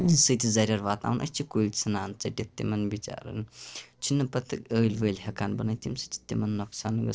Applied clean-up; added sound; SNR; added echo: neural separator model SepFormer DNS4.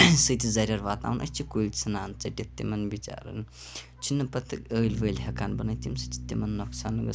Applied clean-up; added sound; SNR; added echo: none; Bass guitar; 11 dB; none.